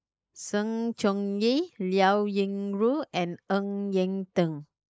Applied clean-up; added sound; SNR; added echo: neural mask model Resemble Enhance denoiser.